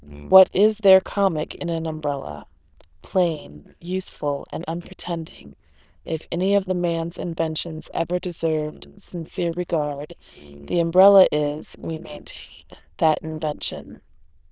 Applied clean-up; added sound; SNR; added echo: neural diffusion model UNIVERSE++.